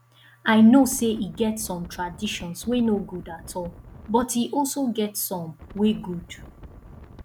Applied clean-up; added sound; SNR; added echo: none; Wind; 19 dB; none.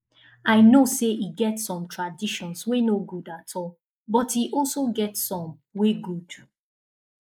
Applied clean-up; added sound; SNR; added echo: neural mask model Resemble Enhance denoiser.